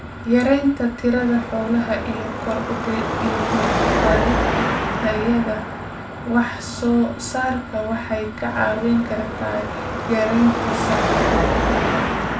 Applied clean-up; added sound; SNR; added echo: none; Car passing by / Traffic noise, roadway noise / Engine; 2 dB; reverberation time 0.3 s.